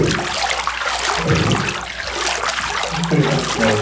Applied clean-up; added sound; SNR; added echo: none; Bathtub (filling or washing); 0 dB; reverberation time 0.6 s.